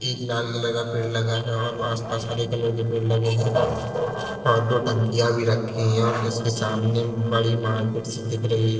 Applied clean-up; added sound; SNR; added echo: neural separator model SepFormer DNS4.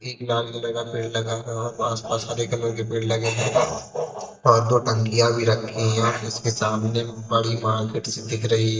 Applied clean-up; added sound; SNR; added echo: neural mask model DeepFilterNet 3.